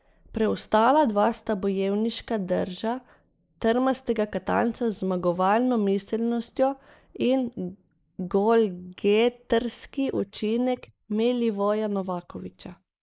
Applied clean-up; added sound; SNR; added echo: neural mask model Resemble Enhance denoiser.